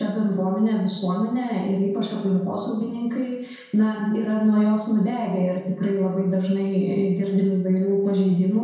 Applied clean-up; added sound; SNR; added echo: none; none; none; reverberation time 0.7 s.